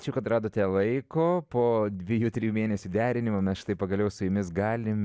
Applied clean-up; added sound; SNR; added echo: none; none; none; none.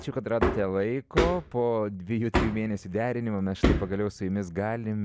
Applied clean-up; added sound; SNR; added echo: none; Hammer; 3 dB; none.